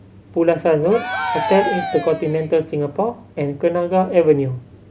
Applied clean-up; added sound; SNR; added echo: none; Cheering; 6 dB; none.